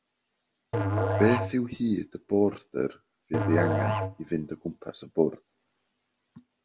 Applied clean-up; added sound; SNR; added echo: none; Musical instrument; 2 dB; none.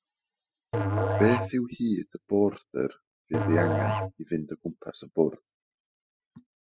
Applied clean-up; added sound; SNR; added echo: classical method spectral subtraction.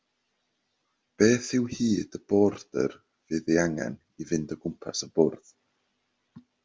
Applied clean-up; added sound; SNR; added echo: none; none; none; none.